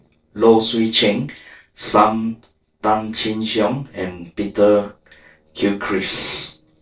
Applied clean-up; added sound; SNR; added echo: neural separator model SepFormer DNS4.